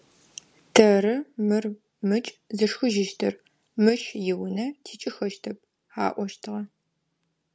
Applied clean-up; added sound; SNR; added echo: none; none; none; none.